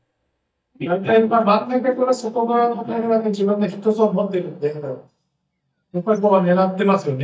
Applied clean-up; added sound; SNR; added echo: neural mask model DeepFilterNet 3.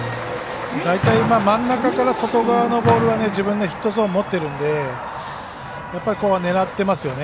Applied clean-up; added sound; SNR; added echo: none; none; none; none.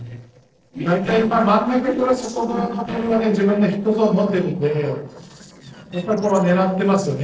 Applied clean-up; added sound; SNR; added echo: neural separator model SepFormer DNS4.